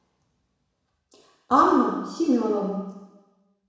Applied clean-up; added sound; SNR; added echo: none; none; none; reverberation time 1.1 s.